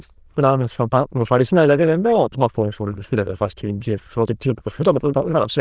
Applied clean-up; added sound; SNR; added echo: neural diffusion model UNIVERSE++.